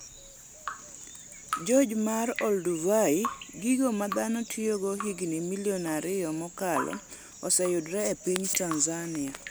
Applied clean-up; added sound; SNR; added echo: none; Drip; 13 dB; none.